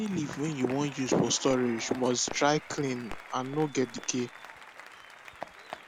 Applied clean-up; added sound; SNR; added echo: none; Run + Applause; 13 dB; none.